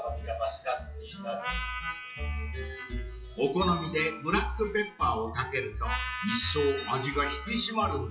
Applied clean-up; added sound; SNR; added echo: classical method WPE with log-MMSE.